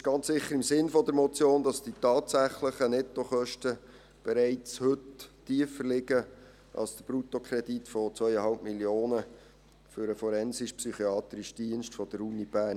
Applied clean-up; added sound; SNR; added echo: none; none; none; none.